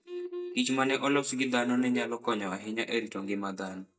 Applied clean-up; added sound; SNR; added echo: neural mask model DeepFilterNet 3.